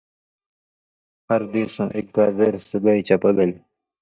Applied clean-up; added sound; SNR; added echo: neural mask model DeepFilterNet 3.